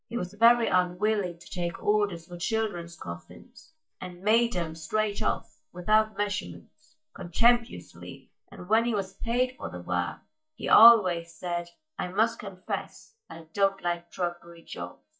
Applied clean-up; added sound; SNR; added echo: neural mask model DeepFilterNet 3.